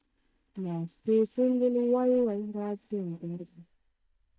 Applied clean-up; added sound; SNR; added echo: neural mask model DeepFilterNet 3.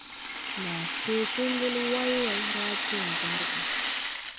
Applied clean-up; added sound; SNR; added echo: none; Rattle (instrument); -2 dB; none.